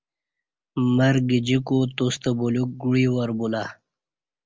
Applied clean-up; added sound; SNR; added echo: none; none; none; none.